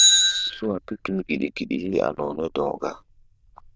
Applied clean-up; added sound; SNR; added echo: neural diffusion model UNIVERSE++.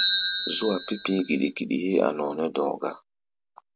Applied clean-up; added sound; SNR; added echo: none; Bicycle; -2 dB; none.